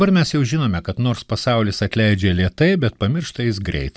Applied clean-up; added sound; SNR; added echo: none; none; none; none.